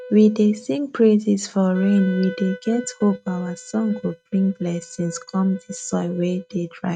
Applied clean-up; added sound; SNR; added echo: neural mask model RNNoise.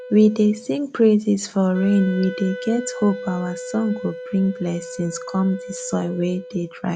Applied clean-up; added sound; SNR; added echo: none; Wind instrument, woodwind instrument; 13 dB; none.